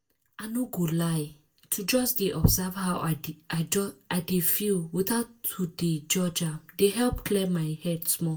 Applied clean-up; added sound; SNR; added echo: none; none; none; reverberation time 0.2 s.